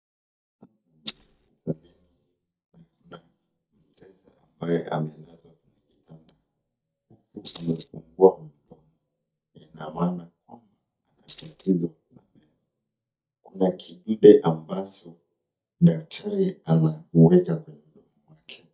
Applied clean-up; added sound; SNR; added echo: neural mask model DeepFilterNet 3.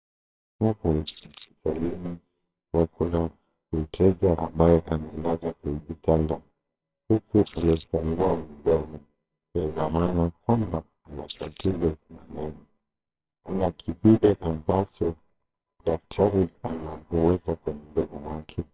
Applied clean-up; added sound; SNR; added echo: neural separator model SepFormer WHAMR!.